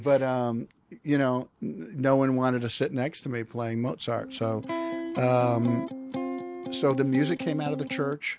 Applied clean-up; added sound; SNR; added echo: none; Electric guitar; 6 dB; none.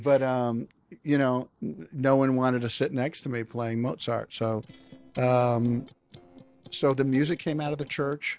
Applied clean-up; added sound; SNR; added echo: neural separator model SepFormer DNS4.